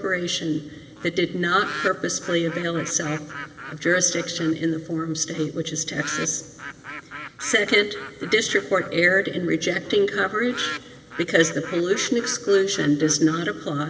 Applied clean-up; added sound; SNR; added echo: none; Bird; 14 dB; reverberation time 1.3 s.